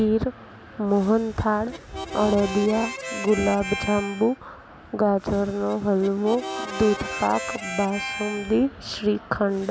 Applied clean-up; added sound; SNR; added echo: none; Harmonica + Wind instrument, woodwind instrument; 11 dB; none.